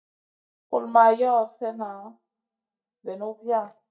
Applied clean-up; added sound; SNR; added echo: neural mask model DeepFilterNet 3.